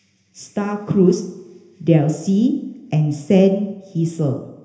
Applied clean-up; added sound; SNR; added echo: none; none; none; reverberation time 0.8 s.